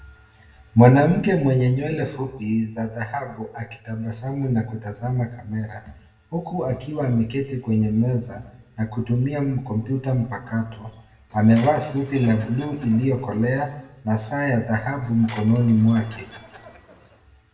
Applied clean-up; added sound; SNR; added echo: none; Door / Chime; 13 dB; reverberation time 0.7 s.